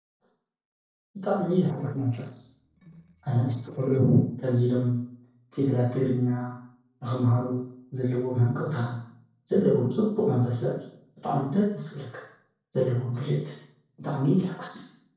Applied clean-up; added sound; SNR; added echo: neural separator model SepFormer DNS4.